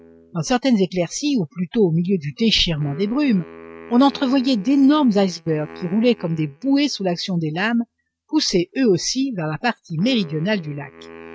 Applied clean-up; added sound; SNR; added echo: neural mask model RNNoise.